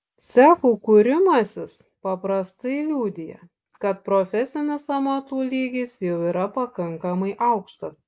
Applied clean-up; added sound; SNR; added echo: none; none; none; none.